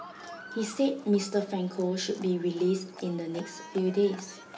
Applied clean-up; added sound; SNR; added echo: none; Livestock, farm animals, working animals; 18 dB; reverberation time 0.6 s.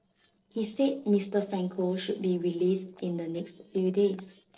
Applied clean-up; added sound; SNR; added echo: neural separator model SepFormer DNS4.